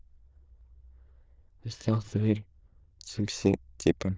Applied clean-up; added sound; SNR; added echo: neural diffusion model UNIVERSE++.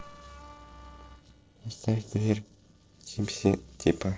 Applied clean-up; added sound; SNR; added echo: neural separator model SepFormer DNS4.